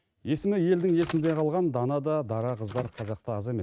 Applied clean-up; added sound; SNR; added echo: neural mask model RNNoise.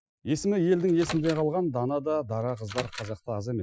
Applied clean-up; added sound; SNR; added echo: classical method Wiener filter.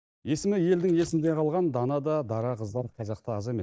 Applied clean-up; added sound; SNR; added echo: neural mask model DeepFilterNet 3.